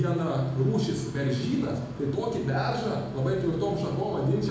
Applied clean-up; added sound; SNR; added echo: none; none; none; reverberation time 0.9 s.